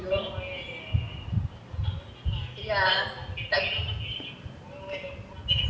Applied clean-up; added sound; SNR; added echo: none; Dog; 2 dB; reverberation time 0.7 s.